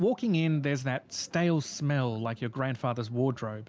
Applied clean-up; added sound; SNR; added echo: none; none; none; none.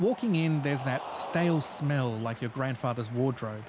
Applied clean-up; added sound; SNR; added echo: none; Cheering; 13 dB; none.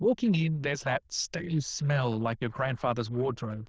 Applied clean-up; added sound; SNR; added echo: neural diffusion model UNIVERSE++.